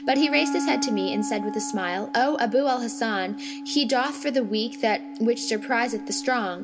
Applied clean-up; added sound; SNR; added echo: none; Wind instrument, woodwind instrument; 8 dB; none.